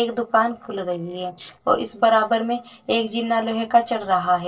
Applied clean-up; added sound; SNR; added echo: neural separator model SepFormer DNS4.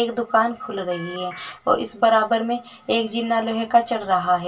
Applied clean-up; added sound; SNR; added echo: none; Telephone; 15 dB; reverberation time 0.2 s.